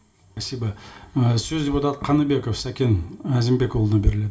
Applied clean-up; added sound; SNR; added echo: none; none; none; reverberation time 0.2 s.